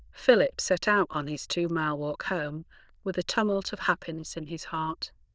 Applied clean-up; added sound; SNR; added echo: neural diffusion model UNIVERSE++.